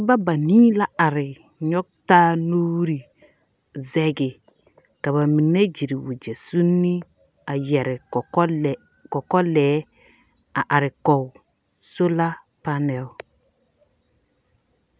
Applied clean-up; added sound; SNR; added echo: none; none; none; none.